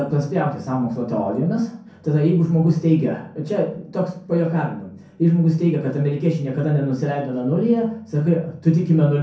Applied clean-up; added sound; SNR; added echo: none; none; none; reverberation time 0.5 s.